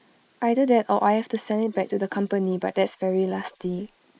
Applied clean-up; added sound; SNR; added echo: neural mask model Resemble Enhance denoiser.